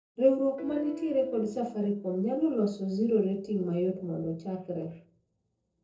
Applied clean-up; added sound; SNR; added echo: neural separator model SepFormer DNS4.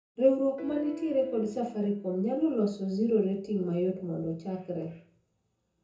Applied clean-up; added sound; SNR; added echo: none; Piano; 17 dB; reverberation time 0.5 s.